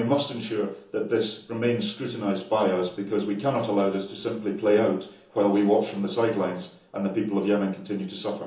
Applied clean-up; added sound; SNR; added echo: none; none; none; reverberation time 1.2 s.